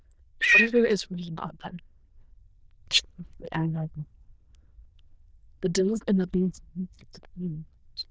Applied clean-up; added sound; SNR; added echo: neural diffusion model UNIVERSE++.